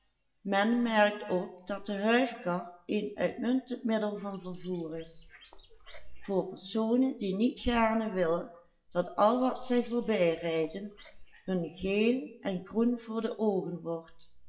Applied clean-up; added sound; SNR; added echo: classical method WPE with log-MMSE.